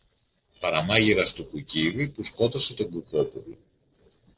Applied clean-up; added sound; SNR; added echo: neural separator model SepFormer DNS4.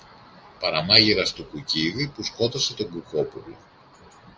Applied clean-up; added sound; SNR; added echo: none; none; none; none.